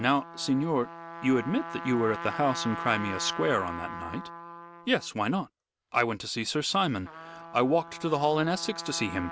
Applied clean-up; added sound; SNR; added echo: none; Trumpet; 12 dB; none.